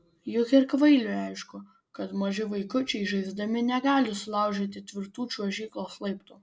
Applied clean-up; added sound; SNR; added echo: none; none; none; none.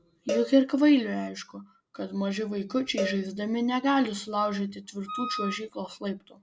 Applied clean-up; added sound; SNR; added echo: none; Cowbell + Wind instrument, woodwind instrument; 10 dB; none.